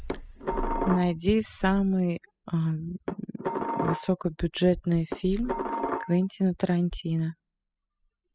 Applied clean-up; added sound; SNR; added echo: classical method spectral subtraction.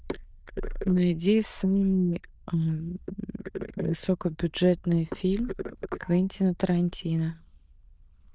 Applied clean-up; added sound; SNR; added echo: neural diffusion model UNIVERSE++.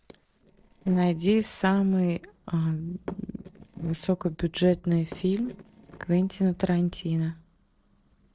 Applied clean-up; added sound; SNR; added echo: neural separator model SepFormer DNS4.